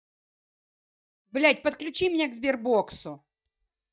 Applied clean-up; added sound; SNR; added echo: neural mask model DeepFilterNet 3.